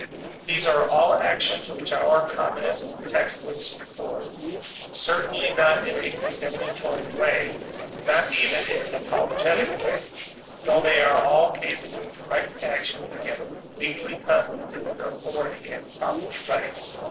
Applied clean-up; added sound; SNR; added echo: neural separator model SepFormer DNS4.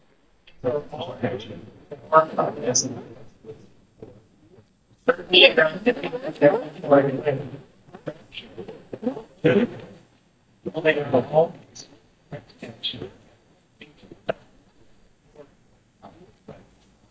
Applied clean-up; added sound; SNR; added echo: neural mask model DeepFilterNet 3.